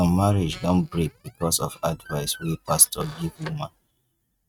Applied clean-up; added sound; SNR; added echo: neural mask model RNNoise.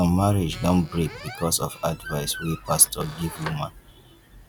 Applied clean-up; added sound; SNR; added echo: none; Squeak; 15 dB; none.